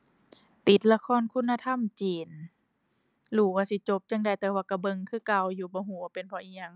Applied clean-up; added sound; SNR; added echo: none; none; none; none.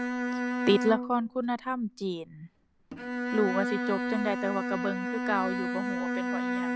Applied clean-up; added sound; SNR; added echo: none; Bowed string instrument; 1 dB; none.